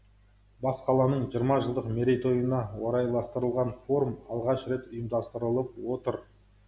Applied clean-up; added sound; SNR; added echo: none; none; none; none.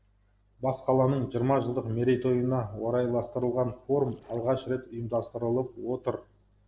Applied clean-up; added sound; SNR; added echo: neural separator model SepFormer DNS4.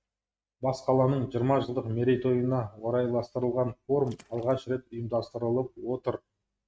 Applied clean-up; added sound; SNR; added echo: neural mask model RNNoise.